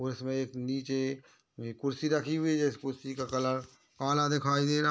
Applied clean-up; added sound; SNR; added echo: none; none; none; none.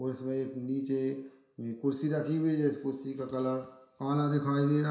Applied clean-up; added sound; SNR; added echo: none; none; none; reverberation time 0.7 s.